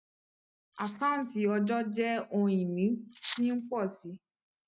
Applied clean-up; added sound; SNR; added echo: neural mask model RNNoise.